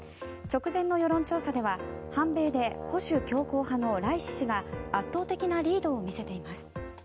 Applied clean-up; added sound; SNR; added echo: none; Brass instrument; 12 dB; none.